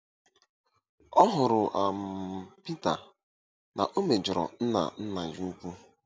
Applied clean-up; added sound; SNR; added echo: none; none; none; none.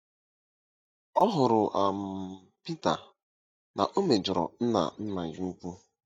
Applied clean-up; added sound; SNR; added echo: neural mask model DeepFilterNet 3.